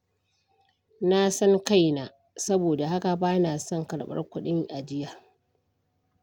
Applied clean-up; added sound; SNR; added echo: none; none; none; none.